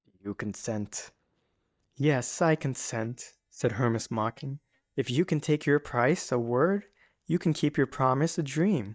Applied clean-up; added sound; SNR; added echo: neural mask model DeepFilterNet 3.